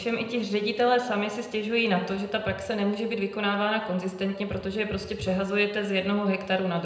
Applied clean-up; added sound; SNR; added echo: none; none; none; reverberation time 0.8 s.